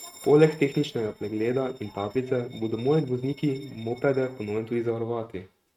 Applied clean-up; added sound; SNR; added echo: neural mask model RNNoise.